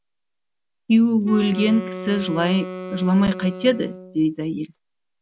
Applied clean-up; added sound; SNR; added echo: none; Wind instrument, woodwind instrument; 11 dB; none.